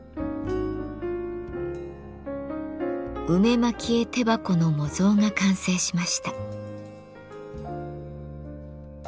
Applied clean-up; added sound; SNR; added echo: none; none; none; none.